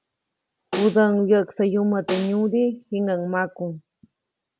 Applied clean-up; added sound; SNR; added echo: none; Snare drum; 12 dB; none.